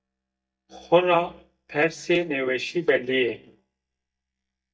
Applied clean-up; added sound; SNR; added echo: neural mask model DeepFilterNet 3.